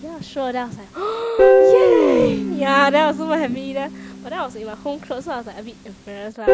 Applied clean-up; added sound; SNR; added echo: none; Guitar; -2 dB; none.